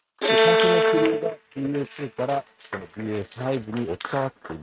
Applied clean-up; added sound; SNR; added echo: neural mask model RNNoise.